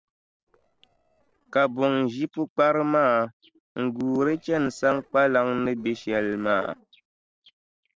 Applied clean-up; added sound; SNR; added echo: neural separator model SepFormer DNS4.